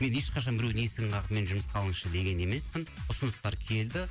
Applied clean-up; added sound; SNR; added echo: none; none; none; none.